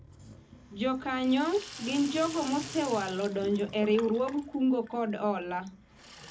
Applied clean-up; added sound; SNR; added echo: none; Sink (filling or washing) / Water tap, faucet; 16 dB; reverberation time 0.4 s.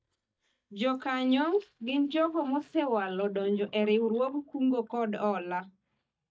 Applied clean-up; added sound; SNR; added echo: neural mask model DeepFilterNet 3.